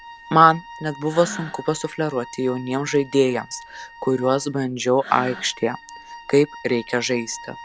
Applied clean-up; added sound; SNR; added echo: none; Wind instrument, woodwind instrument + Breathing; 17 dB; none.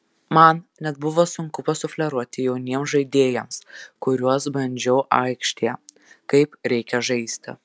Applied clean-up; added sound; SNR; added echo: none; none; none; none.